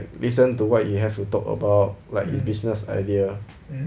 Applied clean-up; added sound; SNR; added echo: none; none; none; none.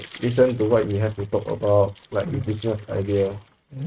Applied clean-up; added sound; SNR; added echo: neural mask model RNNoise.